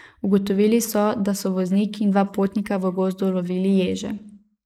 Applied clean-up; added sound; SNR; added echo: neural mask model Resemble Enhance denoiser.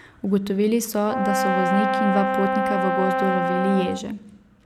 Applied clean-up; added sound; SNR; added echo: none; Brass instrument; 1 dB; none.